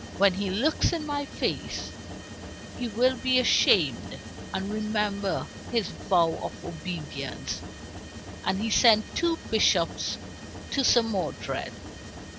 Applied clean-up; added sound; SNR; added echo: none; Mechanisms; 11 dB; none.